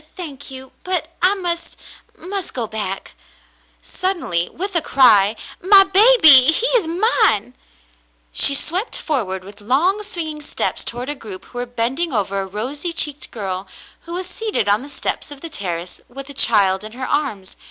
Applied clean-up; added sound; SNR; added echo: none; none; none; none.